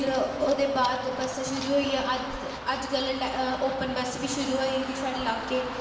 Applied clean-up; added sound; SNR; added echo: none; Run; 9 dB; reverberation time 1.6 s.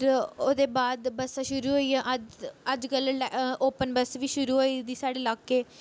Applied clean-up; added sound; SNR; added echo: none; none; none; none.